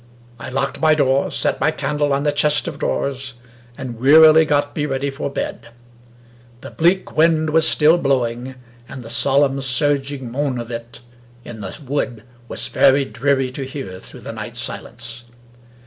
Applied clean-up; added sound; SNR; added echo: none; none; none; none.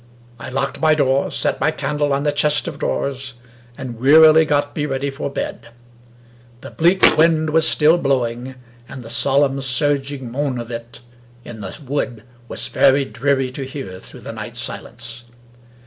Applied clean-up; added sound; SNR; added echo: none; Thump, thud; -1 dB; none.